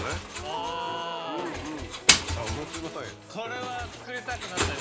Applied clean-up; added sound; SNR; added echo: none; Engine; -4 dB; none.